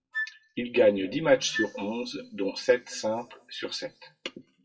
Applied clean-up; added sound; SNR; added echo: classical method WPE with log-MMSE.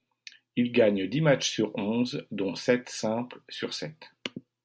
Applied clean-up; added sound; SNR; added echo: none; none; none; none.